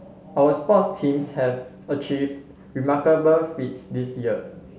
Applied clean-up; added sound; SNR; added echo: none; none; none; none.